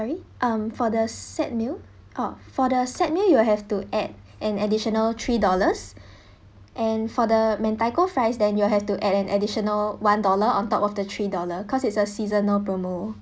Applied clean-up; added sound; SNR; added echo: none; none; none; none.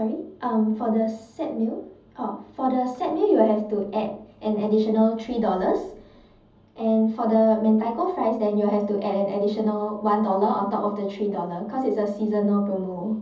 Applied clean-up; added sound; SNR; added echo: none; none; none; reverberation time 0.7 s.